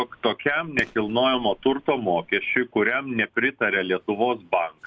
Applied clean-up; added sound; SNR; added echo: none; Fireworks; 18 dB; none.